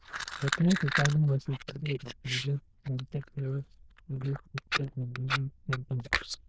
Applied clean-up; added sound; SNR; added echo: neural diffusion model UNIVERSE++.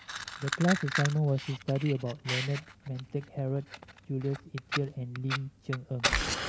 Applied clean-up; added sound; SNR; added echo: none; Fire; 4 dB; none.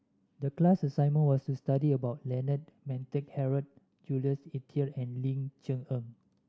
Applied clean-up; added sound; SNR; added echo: none; none; none; none.